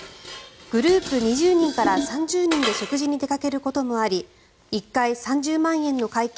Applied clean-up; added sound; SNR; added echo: none; Dishes, pots, and pans; 11 dB; none.